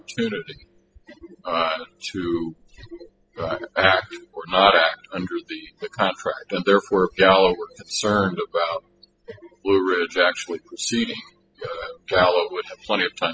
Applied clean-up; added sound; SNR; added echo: classical method spectral subtraction.